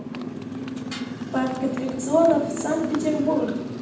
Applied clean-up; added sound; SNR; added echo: none; Motorcycle; 6 dB; reverberation time 0.8 s.